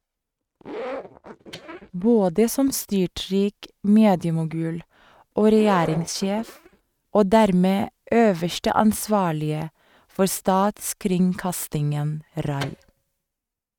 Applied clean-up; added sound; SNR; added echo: neural mask model RNNoise.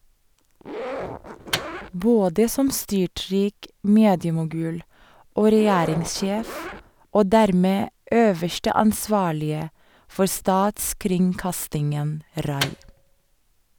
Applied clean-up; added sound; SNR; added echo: none; Microwave oven + Zipper (clothing); 11 dB; none.